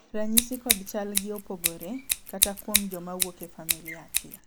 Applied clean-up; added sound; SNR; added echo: none; Scissors; -5 dB; none.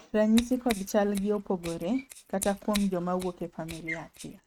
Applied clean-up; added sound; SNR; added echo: neural mask model RNNoise.